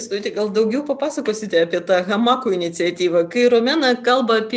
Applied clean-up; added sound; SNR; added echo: none; none; none; none.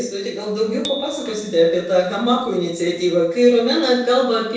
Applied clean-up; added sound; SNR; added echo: none; Bicycle bell; 20 dB; reverberation time 0.7 s.